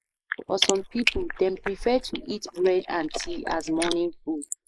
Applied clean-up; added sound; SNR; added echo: neural mask model Resemble Enhance denoiser.